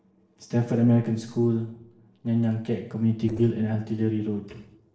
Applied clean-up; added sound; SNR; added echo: neural separator model SepFormer DNS4.